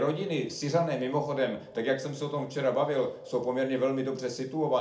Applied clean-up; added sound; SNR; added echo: none; none; none; reverberation time 0.4 s.